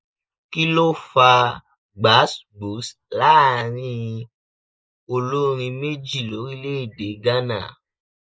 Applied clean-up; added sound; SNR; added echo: neural mask model Resemble Enhance denoiser.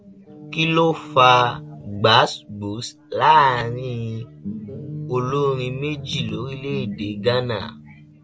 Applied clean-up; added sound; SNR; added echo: none; Guitar; 14 dB; none.